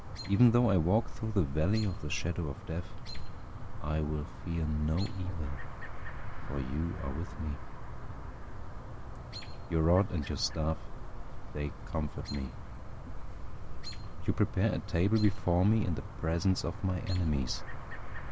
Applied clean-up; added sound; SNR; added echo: none; Chirp, tweet; 5 dB; none.